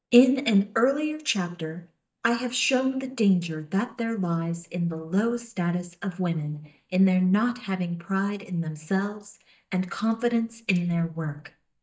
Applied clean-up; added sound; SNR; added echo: neural mask model DeepFilterNet 3.